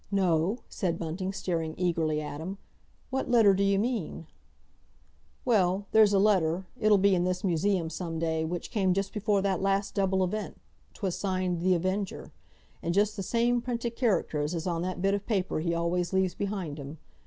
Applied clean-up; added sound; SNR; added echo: none; none; none; none.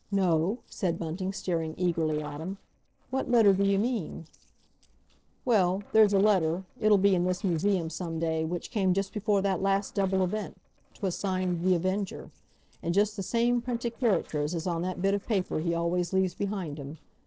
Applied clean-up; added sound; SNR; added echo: neural separator model SepFormer DNS4.